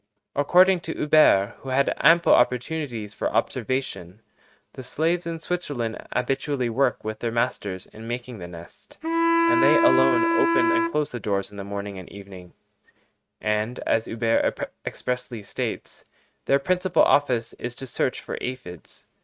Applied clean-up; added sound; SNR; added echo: neural mask model RNNoise.